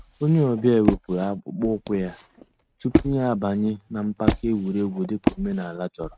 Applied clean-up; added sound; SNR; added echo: neural mask model RNNoise.